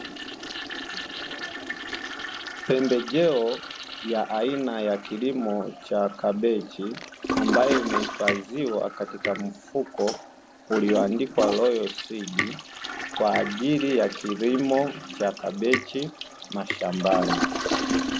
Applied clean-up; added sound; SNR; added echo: none; Tick + Toilet flush; 5 dB; none.